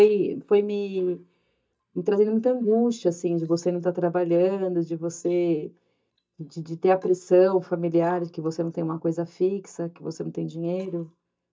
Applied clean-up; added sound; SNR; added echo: neural mask model DeepFilterNet 3.